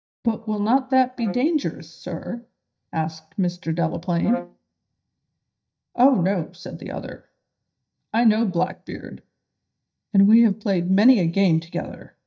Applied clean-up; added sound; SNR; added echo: neural mask model DeepFilterNet 3.